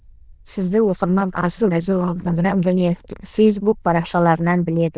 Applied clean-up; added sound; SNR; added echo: neural diffusion model UNIVERSE++.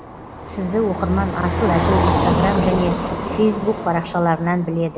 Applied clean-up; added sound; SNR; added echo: none; Car passing by; 2 dB; none.